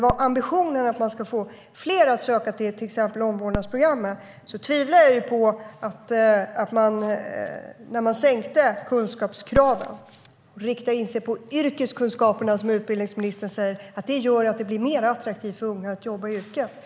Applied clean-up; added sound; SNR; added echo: none; Fireworks; 16 dB; none.